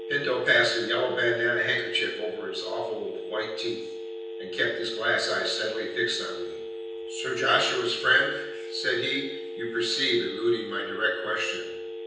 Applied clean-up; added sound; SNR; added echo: none; Telephone; 8 dB; reverberation time 0.9 s.